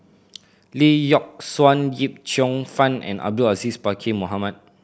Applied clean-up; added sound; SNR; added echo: none; none; none; none.